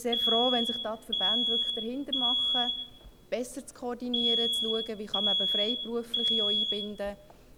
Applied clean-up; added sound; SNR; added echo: none; Alarm; -4 dB; none.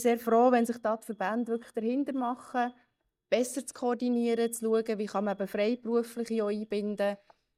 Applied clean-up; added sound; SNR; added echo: neural mask model DeepFilterNet 3.